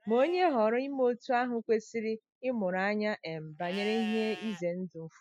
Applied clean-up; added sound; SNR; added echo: classical method spectral subtraction.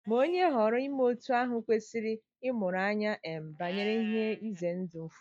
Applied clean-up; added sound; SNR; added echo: neural mask model DeepFilterNet 3.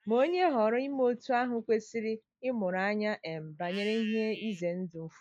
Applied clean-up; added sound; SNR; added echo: neural mask model Resemble Enhance denoiser.